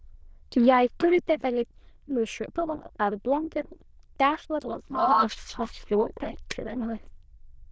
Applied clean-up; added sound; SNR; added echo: neural diffusion model UNIVERSE++.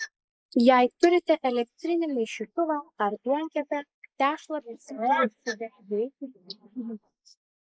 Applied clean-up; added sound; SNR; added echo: neural mask model Resemble Enhance denoiser.